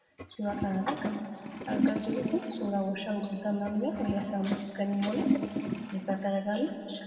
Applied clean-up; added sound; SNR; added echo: none; Toilet flush; 3 dB; reverberation time 2.2 s.